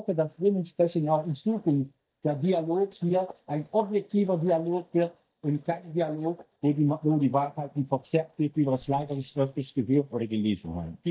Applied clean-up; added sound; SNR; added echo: neural mask model DeepFilterNet 3.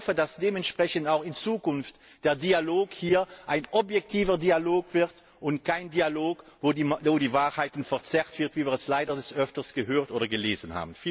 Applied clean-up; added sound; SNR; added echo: none; none; none; none.